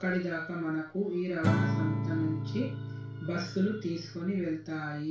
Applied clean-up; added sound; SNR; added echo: none; Acoustic guitar / Strum; 2 dB; reverberation time 0.3 s.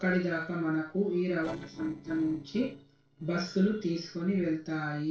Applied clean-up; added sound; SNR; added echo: neural separator model SepFormer DNS4.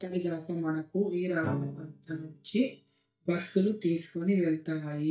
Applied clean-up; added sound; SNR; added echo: neural mask model DeepFilterNet 3.